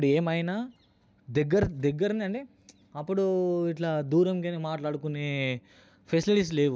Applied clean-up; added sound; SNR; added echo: none; none; none; none.